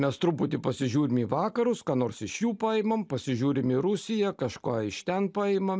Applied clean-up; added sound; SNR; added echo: none; none; none; none.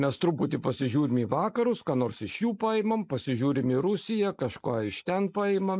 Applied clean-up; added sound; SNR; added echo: neural mask model Resemble Enhance denoiser.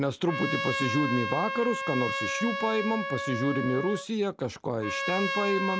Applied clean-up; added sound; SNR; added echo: none; Trumpet; 3 dB; none.